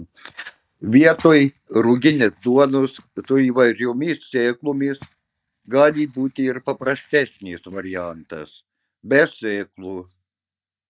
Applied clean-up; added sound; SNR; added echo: neural mask model DeepFilterNet 3.